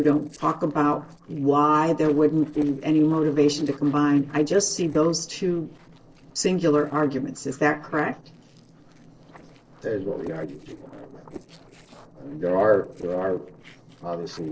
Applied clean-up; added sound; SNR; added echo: neural separator model SepFormer DNS4.